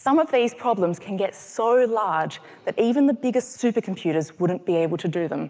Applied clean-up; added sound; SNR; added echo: none; none; none; none.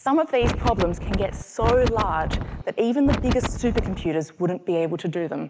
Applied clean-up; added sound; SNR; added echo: none; Wind; 2 dB; none.